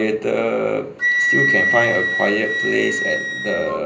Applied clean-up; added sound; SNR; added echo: none; Wind instrument, woodwind instrument; 0 dB; reverberation time 0.5 s.